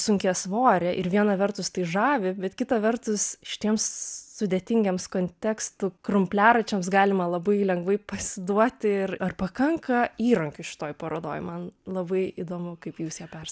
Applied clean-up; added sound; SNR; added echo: none; none; none; none.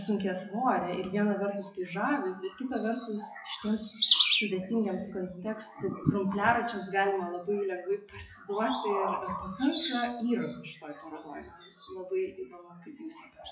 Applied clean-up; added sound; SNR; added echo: classical method WPE with log-MMSE.